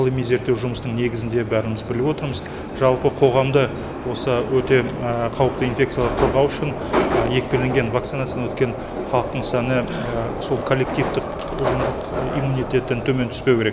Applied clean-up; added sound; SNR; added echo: none; Subway, metro, underground; 6 dB; none.